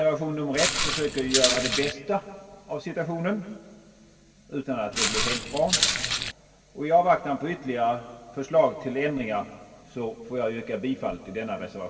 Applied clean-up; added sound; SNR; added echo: none; Walk, footsteps; -2 dB; reverberation time 2.6 s.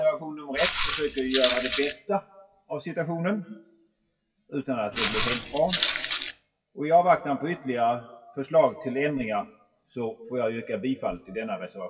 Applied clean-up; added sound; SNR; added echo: classical method WPE with log-MMSE.